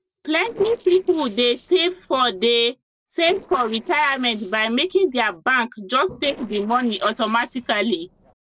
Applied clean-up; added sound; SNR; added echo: neural separator model SepFormer DNS4.